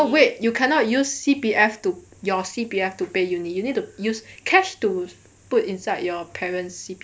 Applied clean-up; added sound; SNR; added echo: none; none; none; none.